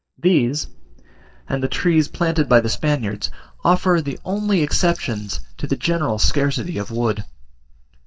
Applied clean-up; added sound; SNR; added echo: neural mask model DeepFilterNet 3.